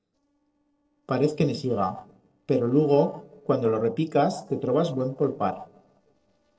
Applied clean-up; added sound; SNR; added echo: neural separator model SepFormer DNS4.